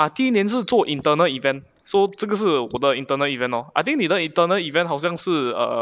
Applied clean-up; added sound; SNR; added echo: neural mask model Resemble Enhance denoiser.